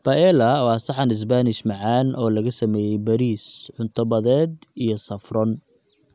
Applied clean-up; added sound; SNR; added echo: none; none; none; none.